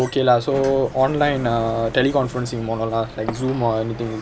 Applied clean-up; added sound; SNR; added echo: none; Sliding door; 16 dB; none.